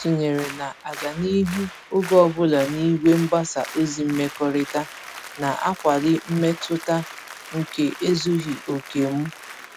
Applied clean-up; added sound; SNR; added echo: none; Applause; 15 dB; none.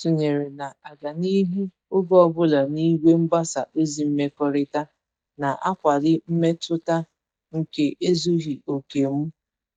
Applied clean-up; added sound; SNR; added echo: neural mask model DeepFilterNet 3.